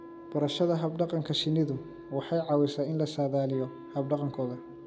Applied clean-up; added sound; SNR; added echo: none; Wind instrument, woodwind instrument; 17 dB; none.